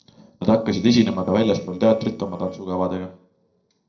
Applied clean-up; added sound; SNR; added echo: neural separator model SepFormer DNS4.